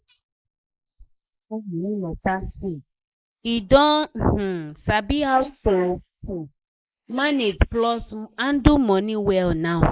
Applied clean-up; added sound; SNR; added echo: neural mask model Resemble Enhance denoiser.